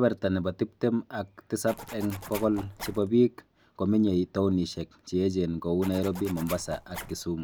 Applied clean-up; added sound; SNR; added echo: none; Zipper (clothing); 14 dB; none.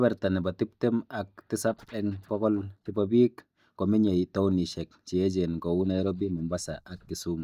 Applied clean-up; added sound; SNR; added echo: neural mask model DeepFilterNet 3.